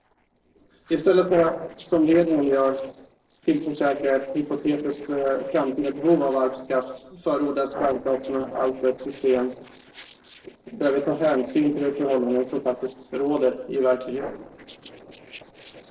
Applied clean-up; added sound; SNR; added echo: neural separator model SepFormer DNS4.